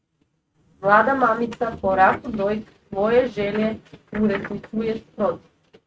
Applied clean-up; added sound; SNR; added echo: neural mask model RNNoise.